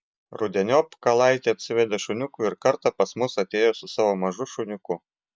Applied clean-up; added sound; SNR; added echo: none; none; none; none.